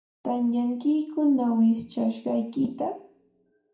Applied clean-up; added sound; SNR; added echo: none; none; none; reverberation time 0.5 s.